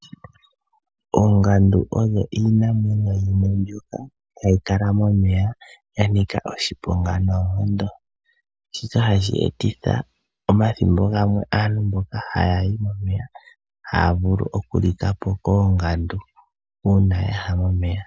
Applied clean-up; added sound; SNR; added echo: none; none; none; none.